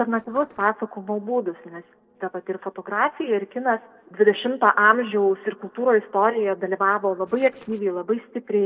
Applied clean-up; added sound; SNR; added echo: neural separator model SepFormer DNS4.